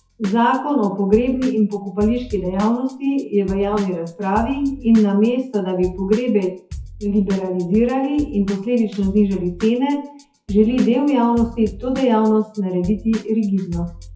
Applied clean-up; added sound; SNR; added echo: classical method WPE with log-MMSE.